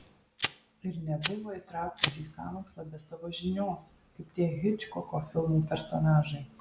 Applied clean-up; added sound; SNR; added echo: none; Fire; 0 dB; none.